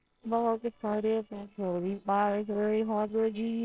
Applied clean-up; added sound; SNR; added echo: neural separator model SepFormer WHAMR!.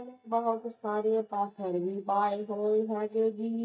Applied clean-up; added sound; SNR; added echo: neural mask model DeepFilterNet 3.